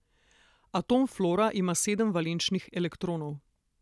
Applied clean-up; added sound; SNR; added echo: none; none; none; none.